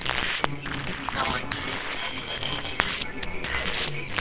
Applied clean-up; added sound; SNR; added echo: neural separator model SepFormer WHAMR!.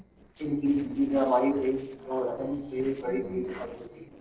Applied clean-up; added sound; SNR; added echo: neural separator model SepFormer DNS4.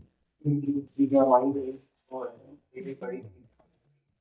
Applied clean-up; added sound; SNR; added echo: neural mask model DeepFilterNet 3.